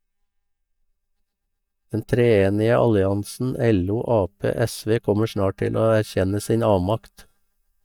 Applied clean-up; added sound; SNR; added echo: neural mask model DeepFilterNet 3.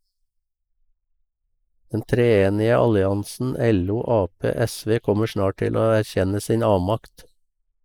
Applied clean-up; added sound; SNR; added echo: neural mask model Resemble Enhance denoiser.